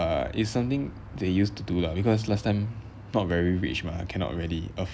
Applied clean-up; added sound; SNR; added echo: none; none; none; none.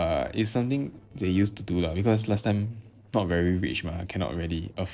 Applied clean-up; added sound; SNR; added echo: neural separator model SepFormer DNS4.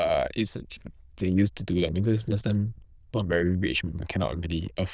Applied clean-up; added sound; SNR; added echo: neural diffusion model UNIVERSE++.